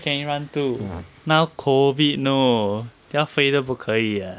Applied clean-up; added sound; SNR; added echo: none; none; none; none.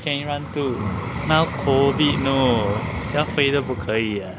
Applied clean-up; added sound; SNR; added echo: none; Vehicle; 5 dB; none.